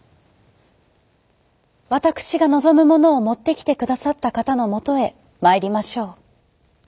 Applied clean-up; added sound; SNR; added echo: none; none; none; none.